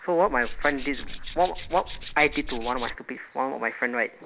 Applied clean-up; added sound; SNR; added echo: none; Tools; 7 dB; none.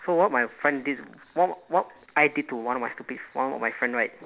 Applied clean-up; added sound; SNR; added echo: none; none; none; none.